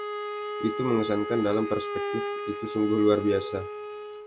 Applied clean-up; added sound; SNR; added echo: none; Wind instrument, woodwind instrument; 5 dB; none.